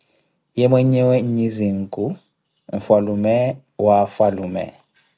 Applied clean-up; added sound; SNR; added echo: none; none; none; none.